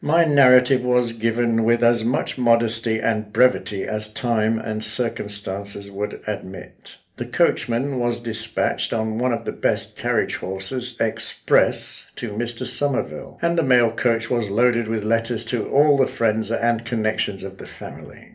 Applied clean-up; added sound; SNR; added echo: none; none; none; reverberation time 0.3 s.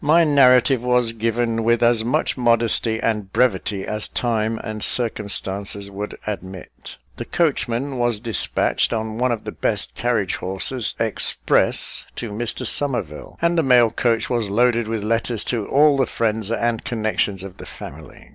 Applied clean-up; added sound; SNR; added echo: none; none; none; none.